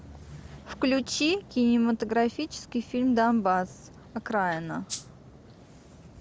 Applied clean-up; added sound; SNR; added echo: none; Rattle (instrument); 11 dB; none.